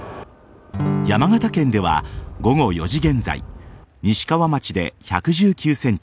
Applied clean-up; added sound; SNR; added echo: none; Acoustic guitar / Strum; 5 dB; none.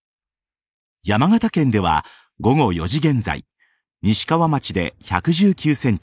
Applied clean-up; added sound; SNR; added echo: neural mask model Resemble Enhance denoiser.